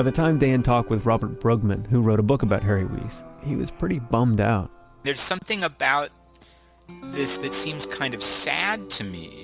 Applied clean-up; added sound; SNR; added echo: none; none; none; none.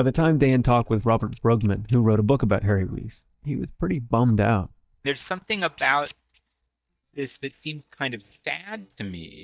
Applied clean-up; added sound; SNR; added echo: neural mask model DeepFilterNet 3.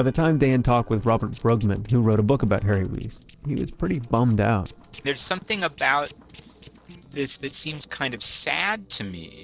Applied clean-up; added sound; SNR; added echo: neural separator model SepFormer DNS4.